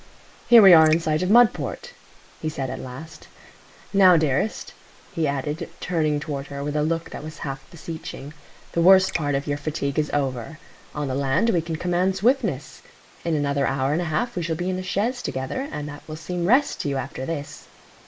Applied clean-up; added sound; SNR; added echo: neural mask model Resemble Enhance denoiser.